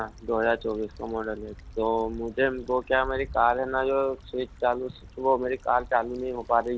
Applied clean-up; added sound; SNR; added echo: none; Stream / Trickle, dribble / Traffic noise, roadway noise; 18 dB; none.